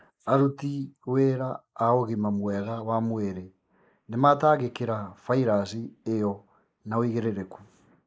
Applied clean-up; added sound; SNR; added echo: neural mask model Resemble Enhance denoiser.